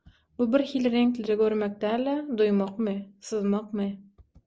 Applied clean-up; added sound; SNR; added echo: none; none; none; none.